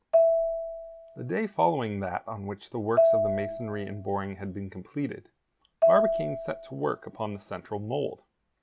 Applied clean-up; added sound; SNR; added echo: none; Marimba, xylophone; -3 dB; none.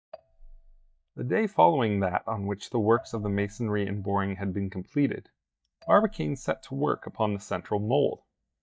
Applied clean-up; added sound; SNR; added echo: neural mask model DeepFilterNet 3.